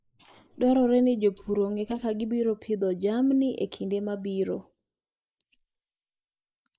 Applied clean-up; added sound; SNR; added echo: neural mask model Resemble Enhance denoiser.